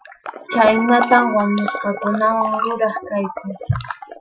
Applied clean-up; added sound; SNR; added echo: classical method Wiener filter.